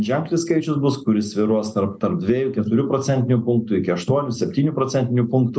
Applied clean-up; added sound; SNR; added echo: none; none; none; none.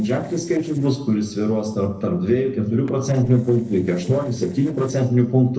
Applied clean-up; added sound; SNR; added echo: neural separator model SepFormer DNS4.